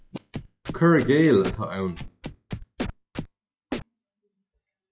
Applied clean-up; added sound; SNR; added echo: classical method log-MMSE.